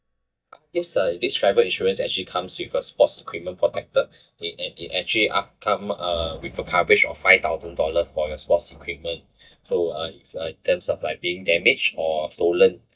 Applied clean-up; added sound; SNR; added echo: neural mask model DeepFilterNet 3.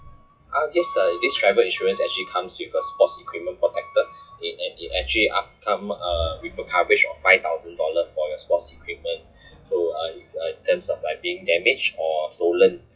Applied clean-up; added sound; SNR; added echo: classical method WPE with log-MMSE.